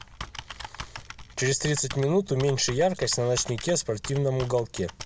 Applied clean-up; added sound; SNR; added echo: none; Computer keyboard; 14 dB; none.